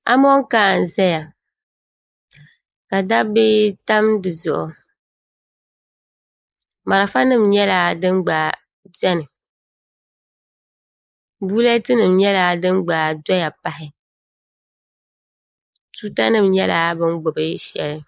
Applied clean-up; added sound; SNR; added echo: neural mask model Resemble Enhance denoiser.